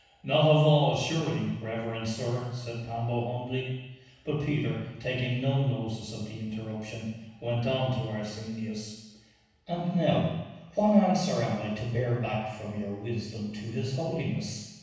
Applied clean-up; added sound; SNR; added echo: none; none; none; reverberation time 1.1 s.